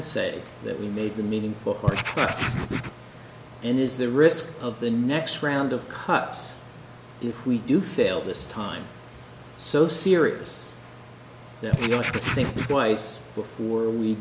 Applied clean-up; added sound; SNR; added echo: none; Writing; 0 dB; none.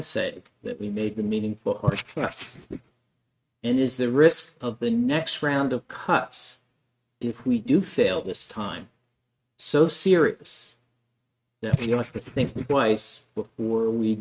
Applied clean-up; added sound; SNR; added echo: neural mask model RNNoise.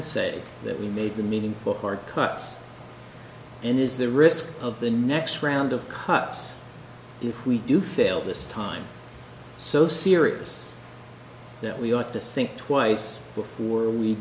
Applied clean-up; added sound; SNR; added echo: none; none; none; none.